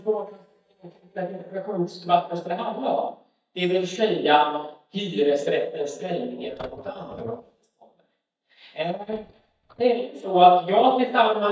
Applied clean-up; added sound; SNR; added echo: neural mask model DeepFilterNet 3.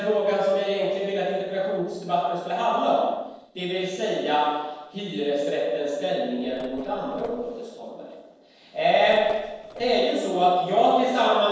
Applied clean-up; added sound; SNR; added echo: neural separator model SepFormer DNS4.